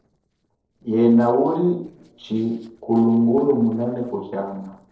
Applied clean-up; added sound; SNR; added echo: neural separator model SepFormer DNS4.